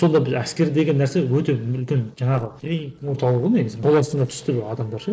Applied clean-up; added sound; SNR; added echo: neural separator model SepFormer DNS4.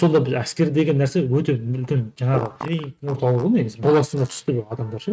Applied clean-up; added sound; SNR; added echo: neural mask model RNNoise.